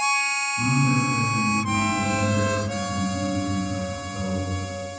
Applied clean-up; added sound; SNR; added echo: none; Harmonica; 1 dB; reverberation time 2.1 s.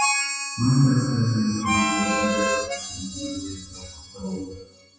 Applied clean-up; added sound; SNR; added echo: classical method WPE with log-MMSE.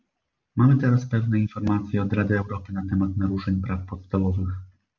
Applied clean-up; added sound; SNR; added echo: none; none; none; none.